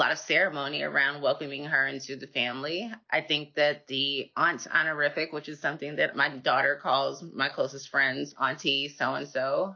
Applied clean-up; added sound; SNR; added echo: none; none; none; none.